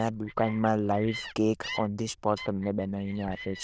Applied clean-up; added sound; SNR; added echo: neural diffusion model UNIVERSE++.